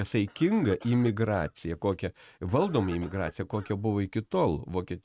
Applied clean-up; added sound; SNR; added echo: neural mask model RNNoise.